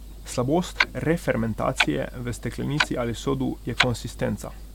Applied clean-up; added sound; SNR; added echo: none; Clock; 4 dB; none.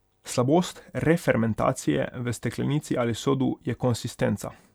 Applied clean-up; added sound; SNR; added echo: none; none; none; none.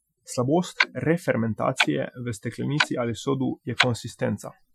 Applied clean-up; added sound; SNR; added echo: classical method Wiener filter.